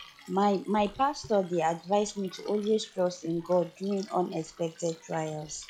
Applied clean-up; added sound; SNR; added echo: classical method log-MMSE.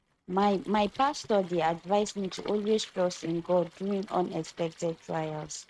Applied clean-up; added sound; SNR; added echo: neural mask model RNNoise.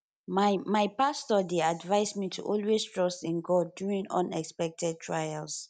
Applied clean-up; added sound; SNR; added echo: none; none; none; none.